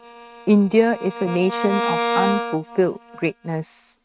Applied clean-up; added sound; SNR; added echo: neural mask model RNNoise.